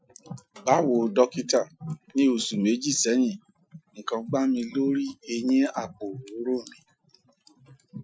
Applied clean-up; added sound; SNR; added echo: classical method Wiener filter.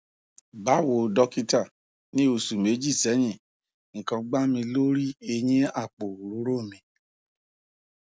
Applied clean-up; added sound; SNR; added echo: none; none; none; none.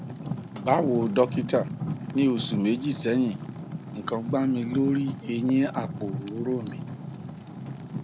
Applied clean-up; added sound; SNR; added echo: none; Fire; 8 dB; none.